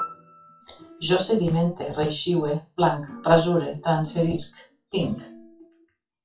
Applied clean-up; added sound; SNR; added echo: classical method WPE with log-MMSE.